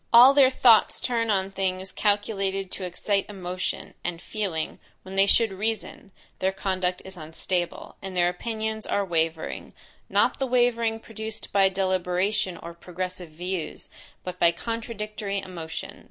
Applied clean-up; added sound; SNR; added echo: none; none; none; none.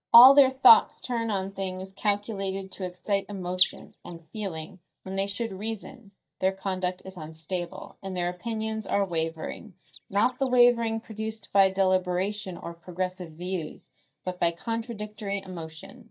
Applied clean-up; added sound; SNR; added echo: neural mask model DeepFilterNet 3.